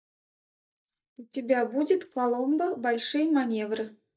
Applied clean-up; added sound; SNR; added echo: neural mask model DeepFilterNet 3.